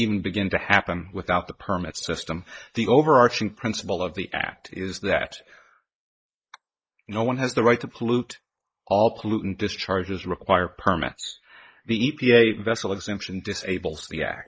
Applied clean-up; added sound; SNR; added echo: neural mask model Resemble Enhance denoiser.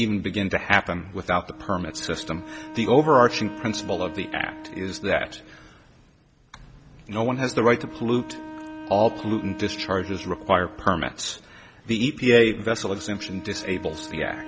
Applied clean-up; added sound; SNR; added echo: none; Wind instrument, woodwind instrument; 16 dB; none.